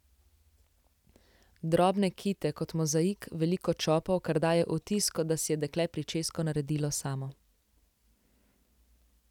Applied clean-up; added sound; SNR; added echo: none; none; none; none.